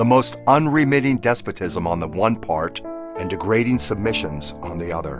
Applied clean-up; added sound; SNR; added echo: none; none; none; none.